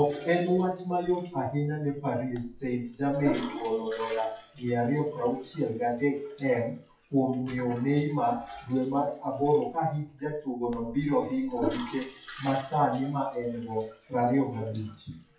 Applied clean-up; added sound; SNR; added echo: classical method WPE with log-MMSE.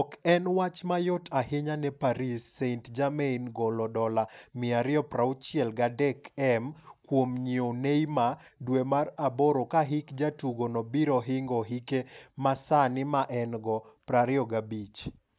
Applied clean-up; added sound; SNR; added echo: none; none; none; none.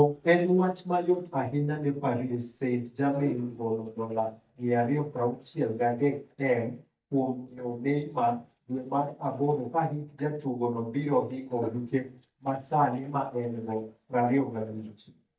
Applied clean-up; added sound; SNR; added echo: neural mask model DeepFilterNet 3.